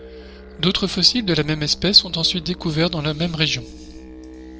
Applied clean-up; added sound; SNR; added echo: none; Musical instrument; 17 dB; none.